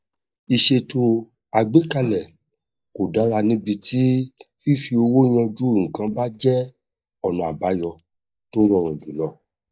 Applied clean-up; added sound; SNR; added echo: neural mask model DeepFilterNet 3.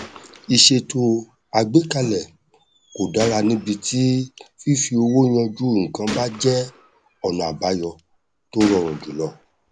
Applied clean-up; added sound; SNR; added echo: none; Gunshot, gunfire; 18 dB; none.